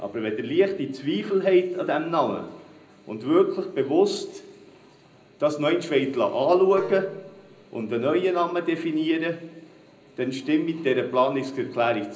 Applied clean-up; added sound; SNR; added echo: none; Wind instrument, woodwind instrument; 15 dB; reverberation time 0.5 s.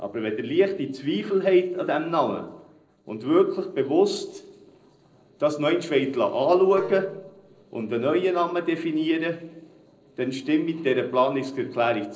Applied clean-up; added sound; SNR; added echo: neural separator model SepFormer DNS4.